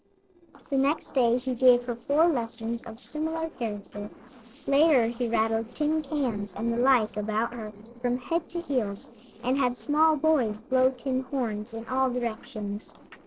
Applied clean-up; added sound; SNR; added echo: neural separator model SepFormer DNS4.